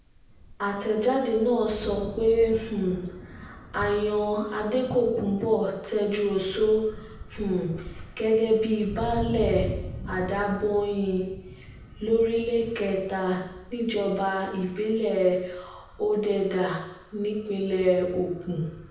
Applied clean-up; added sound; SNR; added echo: none; Thunder; 14 dB; reverberation time 0.8 s.